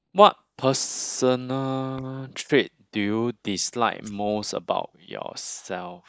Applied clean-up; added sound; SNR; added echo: neural mask model DeepFilterNet 3.